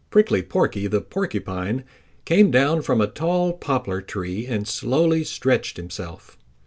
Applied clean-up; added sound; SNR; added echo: none; none; none; none.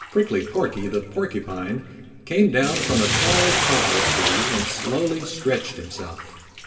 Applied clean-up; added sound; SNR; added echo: none; Bathtub (filling or washing); 1 dB; reverberation time 2.0 s.